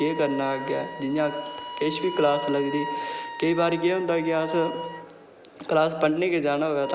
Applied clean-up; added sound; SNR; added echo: none; Wind instrument, woodwind instrument; 11 dB; none.